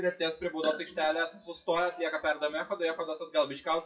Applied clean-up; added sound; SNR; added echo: classical method WPE with log-MMSE.